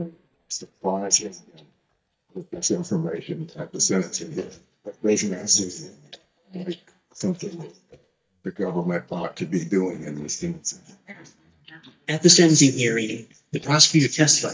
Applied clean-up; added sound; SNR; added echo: neural mask model DeepFilterNet 3.